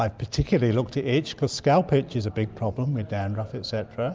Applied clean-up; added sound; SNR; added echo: none; none; none; none.